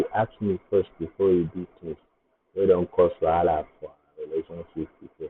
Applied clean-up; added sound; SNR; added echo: none; none; none; none.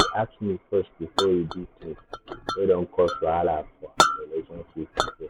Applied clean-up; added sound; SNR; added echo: none; Chink, clink; 3 dB; none.